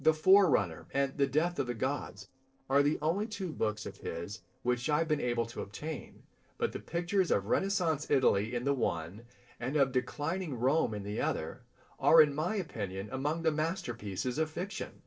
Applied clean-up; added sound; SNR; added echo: neural separator model SepFormer DNS4.